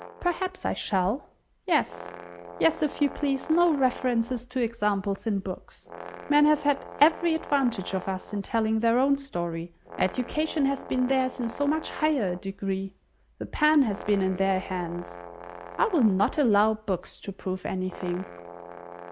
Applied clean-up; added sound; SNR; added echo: none; Brass instrument; 16 dB; none.